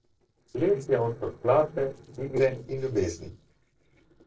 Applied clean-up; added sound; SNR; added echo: neural separator model SepFormer DNS4.